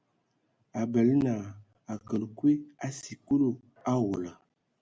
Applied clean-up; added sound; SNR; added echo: none; none; none; none.